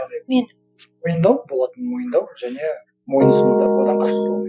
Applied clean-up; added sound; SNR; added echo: classical method Wiener filter.